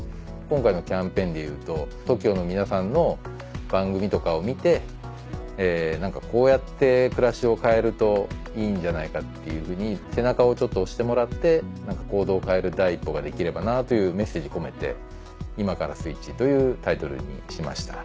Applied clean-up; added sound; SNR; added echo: none; none; none; none.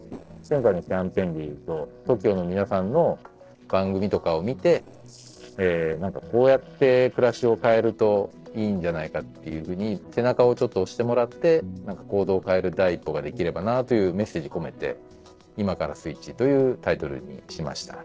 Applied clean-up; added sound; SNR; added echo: neural separator model SepFormer DNS4.